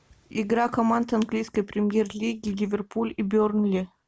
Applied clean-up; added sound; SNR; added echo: none; none; none; none.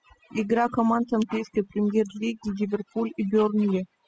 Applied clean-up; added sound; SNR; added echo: classical method spectral subtraction.